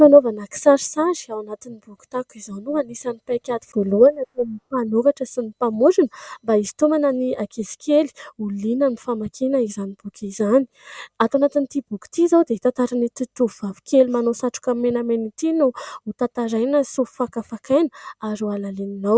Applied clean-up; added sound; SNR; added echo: none; none; none; none.